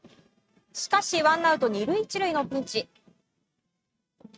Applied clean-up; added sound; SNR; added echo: neural mask model RNNoise.